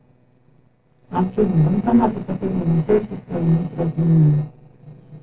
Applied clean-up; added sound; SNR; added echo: neural separator model SepFormer DNS4.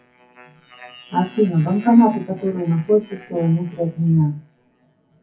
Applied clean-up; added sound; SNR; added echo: classical method WPE with log-MMSE.